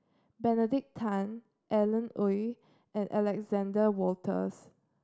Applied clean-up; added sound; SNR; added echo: none; none; none; none.